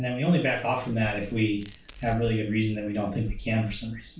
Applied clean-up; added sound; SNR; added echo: none; Tearing; 16 dB; reverberation time 0.3 s.